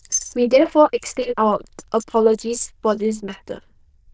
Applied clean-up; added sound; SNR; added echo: neural diffusion model UNIVERSE++.